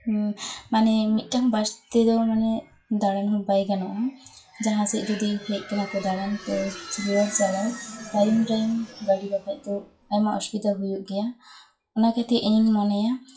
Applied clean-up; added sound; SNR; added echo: classical method WPE with log-MMSE.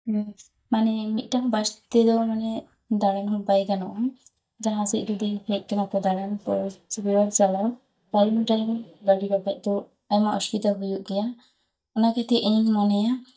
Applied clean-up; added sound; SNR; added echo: neural mask model DeepFilterNet 3.